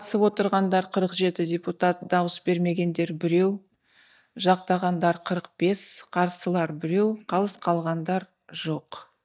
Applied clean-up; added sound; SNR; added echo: neural mask model DeepFilterNet 3.